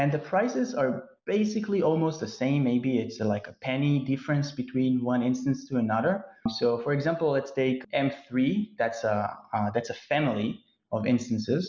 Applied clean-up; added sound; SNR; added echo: none; none; none; none.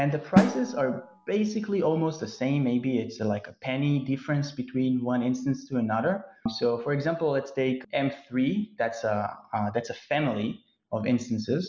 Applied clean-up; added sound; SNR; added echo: none; Drum; 3 dB; none.